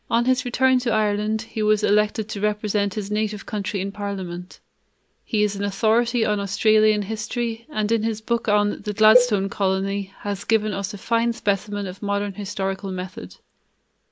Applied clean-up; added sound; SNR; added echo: neural mask model Resemble Enhance denoiser.